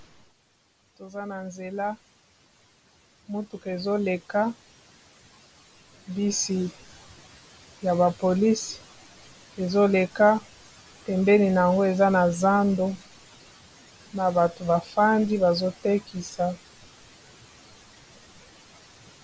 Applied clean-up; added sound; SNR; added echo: none; none; none; none.